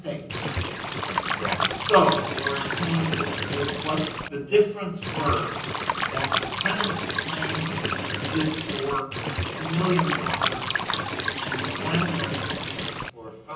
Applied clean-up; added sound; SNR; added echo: none; Cricket / Water; -1 dB; reverberation time 0.6 s.